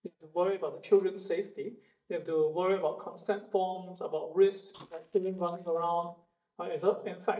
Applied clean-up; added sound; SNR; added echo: neural mask model DeepFilterNet 3.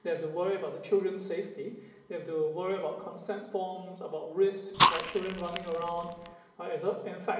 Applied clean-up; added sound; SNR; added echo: none; Fire; -4 dB; reverberation time 1.1 s.